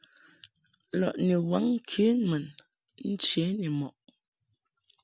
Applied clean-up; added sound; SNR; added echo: none; none; none; none.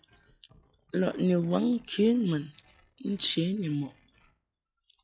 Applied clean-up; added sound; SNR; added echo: classical method log-MMSE.